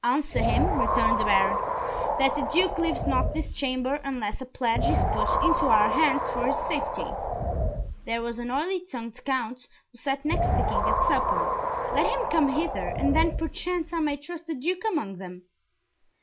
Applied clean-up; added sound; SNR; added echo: none; Wind; -2 dB; none.